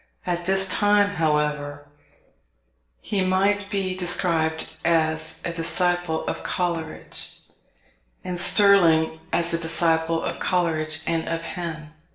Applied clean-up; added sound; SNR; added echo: neural separator model SepFormer DNS4.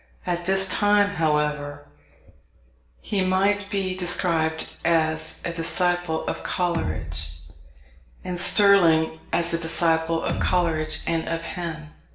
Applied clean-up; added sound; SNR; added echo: none; Bass drum; 6 dB; reverberation time 0.7 s.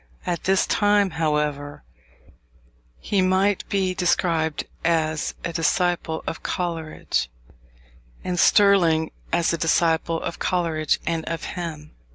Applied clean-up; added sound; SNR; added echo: none; none; none; none.